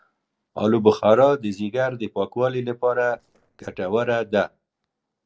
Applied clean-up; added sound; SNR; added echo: neural separator model SepFormer DNS4.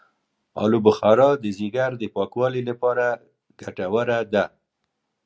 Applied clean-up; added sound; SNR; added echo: none; none; none; none.